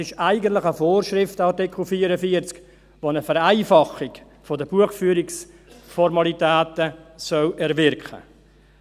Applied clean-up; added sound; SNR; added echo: none; none; none; none.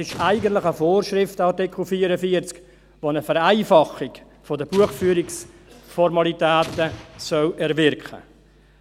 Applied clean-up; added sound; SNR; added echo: none; Explosion; 18 dB; none.